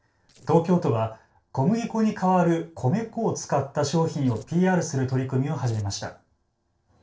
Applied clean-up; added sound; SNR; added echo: neural separator model SepFormer DNS4.